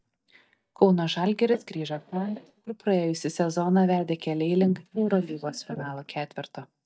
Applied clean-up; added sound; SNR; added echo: neural mask model DeepFilterNet 3.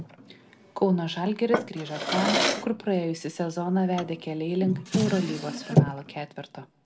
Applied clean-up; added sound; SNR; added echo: none; Drawer open or close; 2 dB; reverberation time 0.6 s.